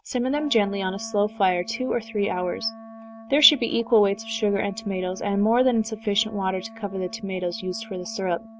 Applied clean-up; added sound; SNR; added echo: none; Wind instrument, woodwind instrument; 18 dB; none.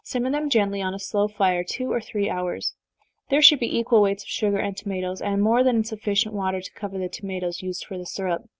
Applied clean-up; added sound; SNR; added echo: none; none; none; none.